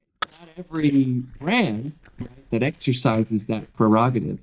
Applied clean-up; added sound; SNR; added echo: neural mask model DeepFilterNet 3.